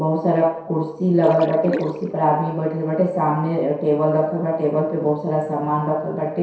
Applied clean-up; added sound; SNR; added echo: neural separator model SepFormer DNS4.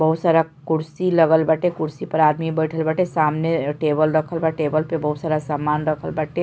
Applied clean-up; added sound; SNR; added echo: none; none; none; none.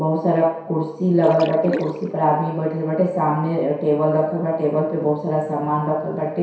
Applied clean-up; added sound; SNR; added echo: none; Splash, splatter; 11 dB; reverberation time 0.7 s.